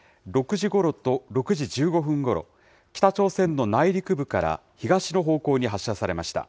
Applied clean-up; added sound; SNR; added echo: none; none; none; none.